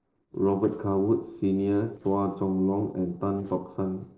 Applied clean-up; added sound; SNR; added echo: neural separator model SepFormer DNS4.